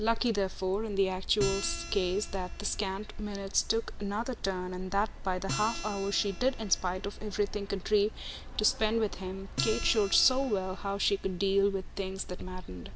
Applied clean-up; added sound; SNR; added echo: none; Fixed-wing aircraft, airplane + Acoustic guitar; 12 dB; none.